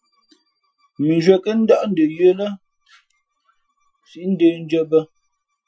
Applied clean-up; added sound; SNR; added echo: classical method Wiener filter.